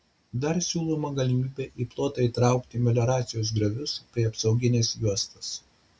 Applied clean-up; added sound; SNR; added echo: none; none; none; none.